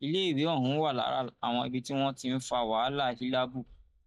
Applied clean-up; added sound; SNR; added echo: neural mask model DeepFilterNet 3.